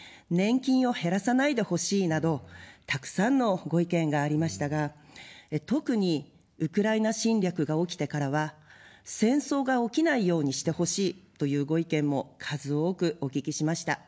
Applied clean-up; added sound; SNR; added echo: none; none; none; none.